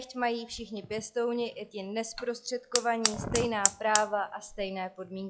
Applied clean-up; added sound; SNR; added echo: classical method log-MMSE.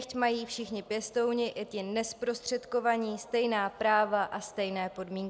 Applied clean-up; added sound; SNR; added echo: none; none; none; none.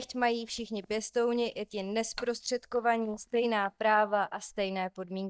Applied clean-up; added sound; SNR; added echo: neural mask model DeepFilterNet 3.